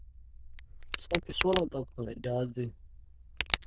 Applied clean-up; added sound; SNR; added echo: neural diffusion model UNIVERSE++.